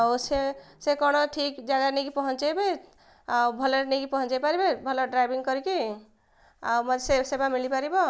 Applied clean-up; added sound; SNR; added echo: none; none; none; none.